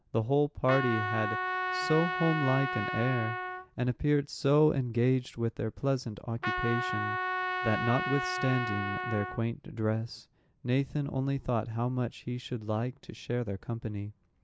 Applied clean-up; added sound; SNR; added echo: none; Trumpet; 3 dB; none.